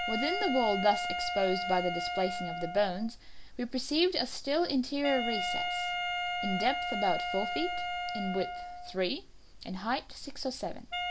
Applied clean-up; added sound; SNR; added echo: none; Wind instrument, woodwind instrument; 4 dB; none.